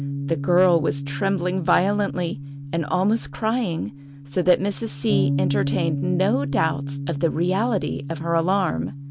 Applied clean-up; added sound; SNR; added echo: none; Bass guitar; 6 dB; none.